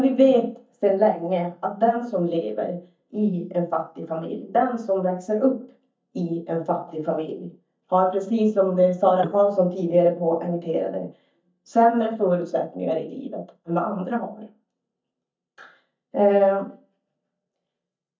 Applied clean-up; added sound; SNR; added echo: neural mask model DeepFilterNet 3.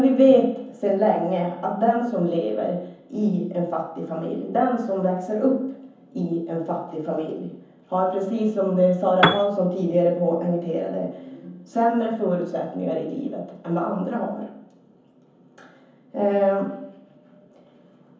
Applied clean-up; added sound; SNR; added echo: none; Piano; -4 dB; reverberation time 0.7 s.